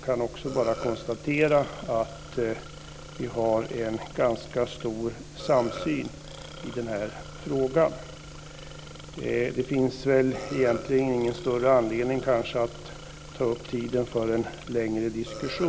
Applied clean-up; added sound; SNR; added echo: none; Burping, eructation; 17 dB; none.